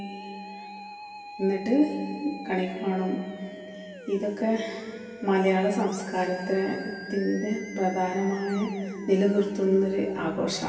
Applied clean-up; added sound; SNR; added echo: none; Musical instrument; 15 dB; reverberation time 2.3 s.